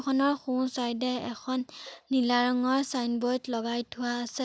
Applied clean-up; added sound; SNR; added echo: none; none; none; none.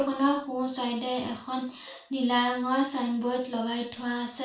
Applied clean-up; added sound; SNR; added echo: none; none; none; reverberation time 0.3 s.